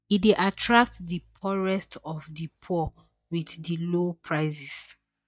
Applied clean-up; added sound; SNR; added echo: neural mask model DeepFilterNet 3.